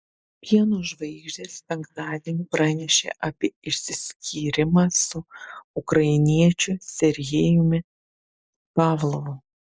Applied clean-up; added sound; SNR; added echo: neural mask model Resemble Enhance denoiser.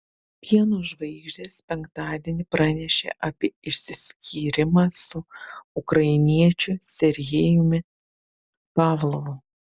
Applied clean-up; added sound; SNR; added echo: none; none; none; none.